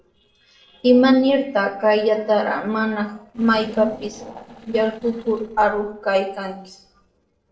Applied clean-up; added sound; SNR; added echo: neural separator model SepFormer DNS4.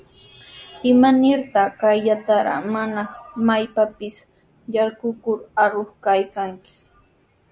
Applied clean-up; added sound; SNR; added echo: none; none; none; none.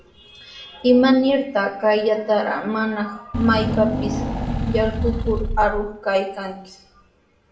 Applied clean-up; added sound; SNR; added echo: none; Engine / Car; 2 dB; reverberation time 0.5 s.